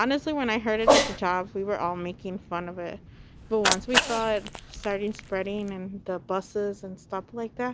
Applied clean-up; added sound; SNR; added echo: none; Cat; 2 dB; none.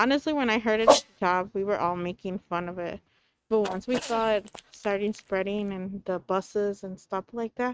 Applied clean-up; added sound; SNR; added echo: neural mask model RNNoise.